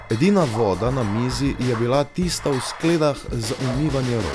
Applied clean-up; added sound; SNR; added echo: none; Bathtub (filling or washing) + Bell / Drum / Drum kit; 11 dB; none.